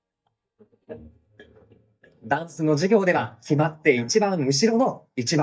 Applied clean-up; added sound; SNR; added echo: neural mask model DeepFilterNet 3.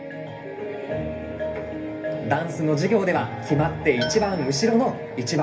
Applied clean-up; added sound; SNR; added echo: none; Tools; 13 dB; reverberation time 0.3 s.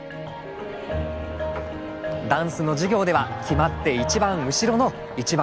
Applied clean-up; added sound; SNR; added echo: none; none; none; none.